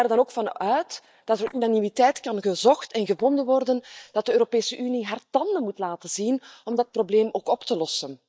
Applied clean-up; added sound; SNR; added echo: neural mask model DeepFilterNet 3.